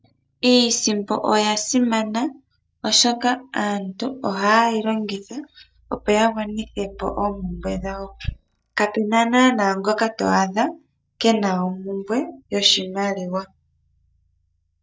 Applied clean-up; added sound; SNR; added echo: neural mask model DeepFilterNet 3.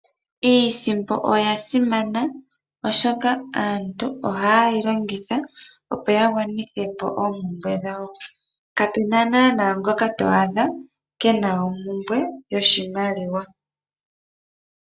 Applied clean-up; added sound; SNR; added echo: none; none; none; none.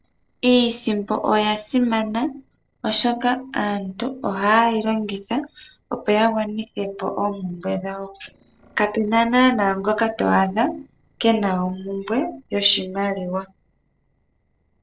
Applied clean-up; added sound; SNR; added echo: neural separator model SepFormer DNS4.